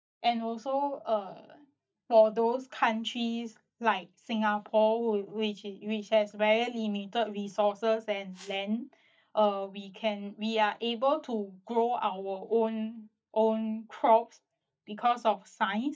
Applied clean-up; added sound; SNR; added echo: neural mask model DeepFilterNet 3.